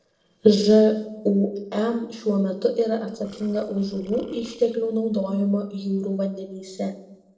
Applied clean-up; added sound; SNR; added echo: neural separator model SepFormer DNS4.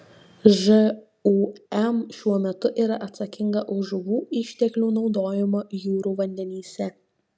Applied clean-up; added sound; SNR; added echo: none; none; none; none.